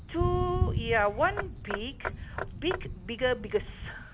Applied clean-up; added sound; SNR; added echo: none; Thunder + Knock / Wood; 3 dB; none.